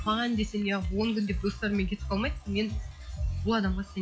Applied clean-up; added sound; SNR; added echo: classical method log-MMSE.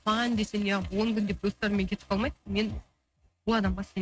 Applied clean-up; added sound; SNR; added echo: neural mask model RNNoise.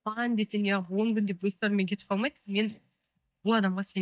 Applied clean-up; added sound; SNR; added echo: neural mask model DeepFilterNet 3.